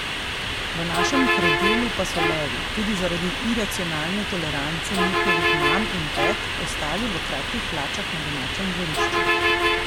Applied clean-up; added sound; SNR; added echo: none; Bus; -5 dB; none.